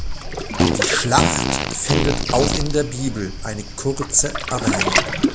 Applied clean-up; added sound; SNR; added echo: none; Fart + Waves, surf; -1 dB; none.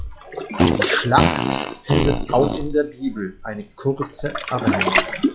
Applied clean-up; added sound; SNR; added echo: classical method log-MMSE.